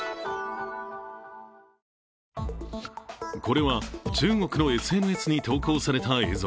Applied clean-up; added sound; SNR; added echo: none; none; none; none.